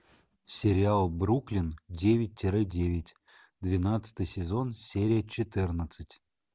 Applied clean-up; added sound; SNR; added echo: none; none; none; none.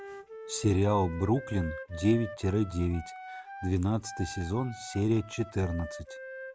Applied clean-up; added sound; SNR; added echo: none; Wind instrument, woodwind instrument; 14 dB; none.